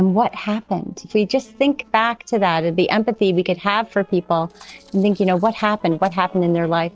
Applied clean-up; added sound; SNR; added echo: neural separator model SepFormer DNS4.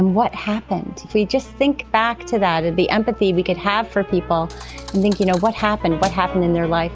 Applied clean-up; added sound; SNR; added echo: none; Thump, thud; 18 dB; none.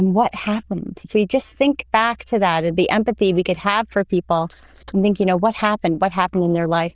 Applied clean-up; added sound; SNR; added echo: neural diffusion model UNIVERSE++.